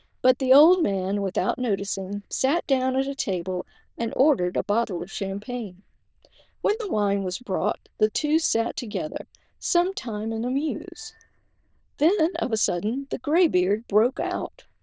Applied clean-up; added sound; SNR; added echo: neural diffusion model UNIVERSE++.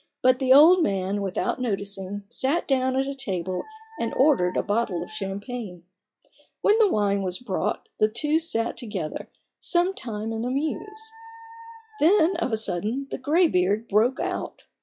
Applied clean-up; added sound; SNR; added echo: classical method log-MMSE.